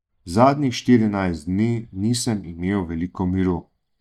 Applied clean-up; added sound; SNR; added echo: neural mask model DeepFilterNet 3.